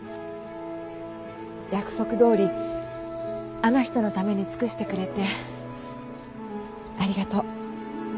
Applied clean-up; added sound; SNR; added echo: none; none; none; none.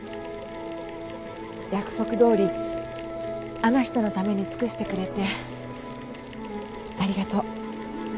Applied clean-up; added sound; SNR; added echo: none; Mechanisms; 15 dB; none.